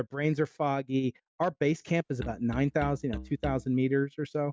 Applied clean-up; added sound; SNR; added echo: none; Musical instrument; 12 dB; none.